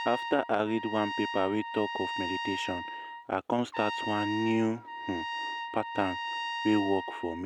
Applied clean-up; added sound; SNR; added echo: none; Trumpet; 5 dB; none.